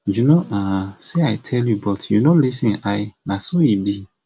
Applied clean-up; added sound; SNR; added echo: none; none; none; none.